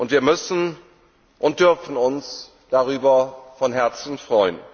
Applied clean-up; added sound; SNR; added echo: none; none; none; none.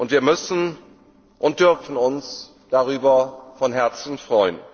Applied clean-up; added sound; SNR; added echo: neural separator model SepFormer DNS4.